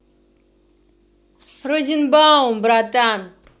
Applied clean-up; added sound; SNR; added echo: none; none; none; none.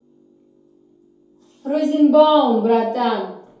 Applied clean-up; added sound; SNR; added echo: none; none; none; reverberation time 2.4 s.